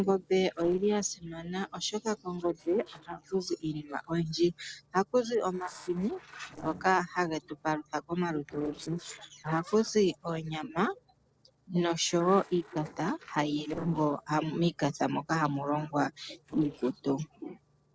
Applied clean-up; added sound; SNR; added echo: neural separator model SepFormer DNS4.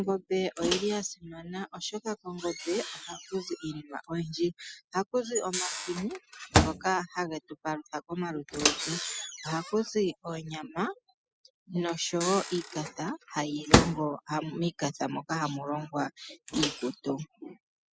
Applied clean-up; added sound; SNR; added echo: classical method spectral subtraction.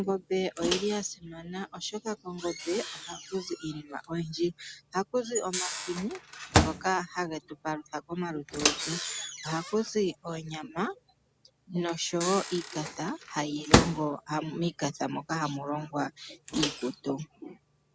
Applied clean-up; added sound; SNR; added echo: none; Microwave oven; 2 dB; none.